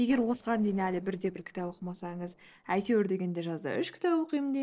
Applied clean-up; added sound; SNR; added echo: neural separator model SepFormer DNS4.